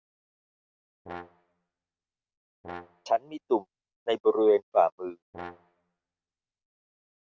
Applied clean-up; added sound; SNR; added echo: none; Brass instrument; 16 dB; none.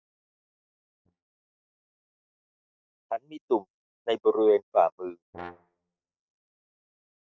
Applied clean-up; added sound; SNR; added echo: neural mask model DeepFilterNet 3.